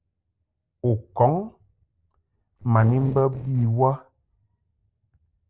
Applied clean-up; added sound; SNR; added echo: neural separator model SepFormer DNS4.